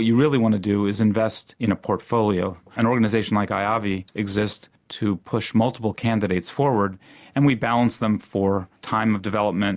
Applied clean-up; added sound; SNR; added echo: none; none; none; none.